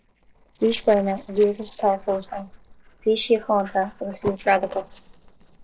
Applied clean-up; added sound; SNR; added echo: neural separator model SepFormer DNS4.